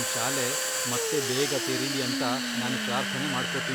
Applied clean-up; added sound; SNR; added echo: none; Domestic sounds, home sounds; -3 dB; none.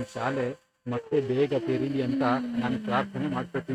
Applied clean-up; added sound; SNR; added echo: neural mask model RNNoise.